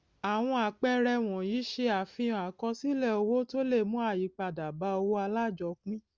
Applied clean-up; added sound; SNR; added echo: none; none; none; none.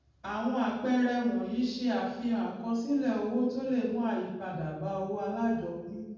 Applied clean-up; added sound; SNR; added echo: none; none; none; reverberation time 1.1 s.